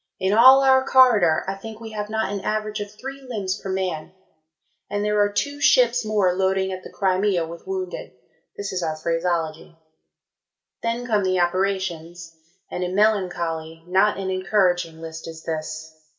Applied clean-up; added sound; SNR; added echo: none; none; none; reverberation time 0.8 s.